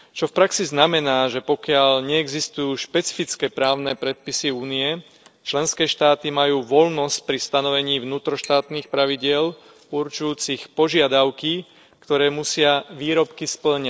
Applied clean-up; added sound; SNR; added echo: neural separator model SepFormer DNS4.